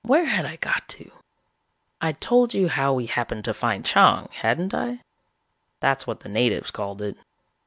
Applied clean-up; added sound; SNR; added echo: none; none; none; none.